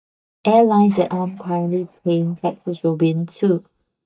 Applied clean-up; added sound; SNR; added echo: neural mask model DeepFilterNet 3.